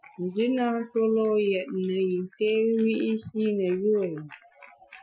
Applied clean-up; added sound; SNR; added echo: classical method Wiener filter.